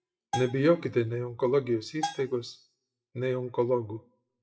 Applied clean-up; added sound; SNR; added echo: classical method WPE with log-MMSE.